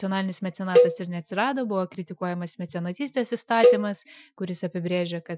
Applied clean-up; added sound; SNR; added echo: classical method Wiener filter.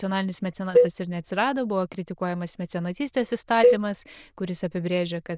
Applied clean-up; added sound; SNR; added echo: neural diffusion model UNIVERSE++.